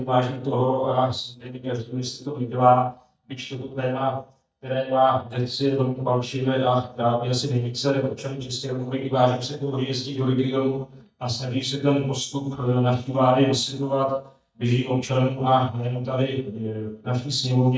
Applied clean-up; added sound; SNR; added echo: neural mask model DeepFilterNet 3.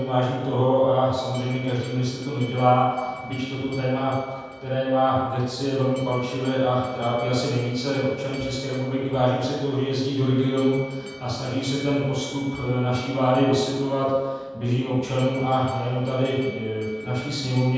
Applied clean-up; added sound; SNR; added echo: none; Alarm; 20 dB; reverberation time 1.2 s.